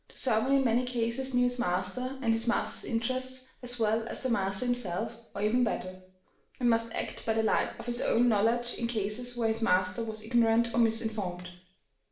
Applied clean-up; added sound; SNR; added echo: none; none; none; reverberation time 0.5 s.